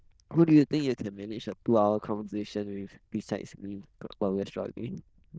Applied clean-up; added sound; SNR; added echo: neural diffusion model UNIVERSE++.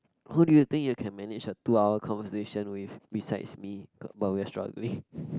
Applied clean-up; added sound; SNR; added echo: none; none; none; none.